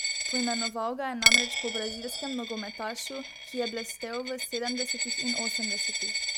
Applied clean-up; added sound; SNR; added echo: none; Coin (dropping); -4 dB; none.